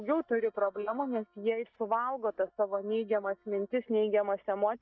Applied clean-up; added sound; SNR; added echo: neural mask model DeepFilterNet 3.